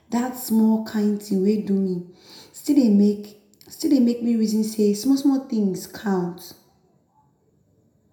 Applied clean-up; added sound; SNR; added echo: none; none; none; reverberation time 0.5 s.